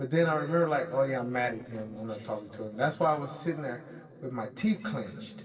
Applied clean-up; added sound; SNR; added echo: neural separator model SepFormer DNS4.